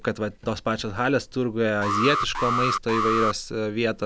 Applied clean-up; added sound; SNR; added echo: none; Alarm; 0 dB; none.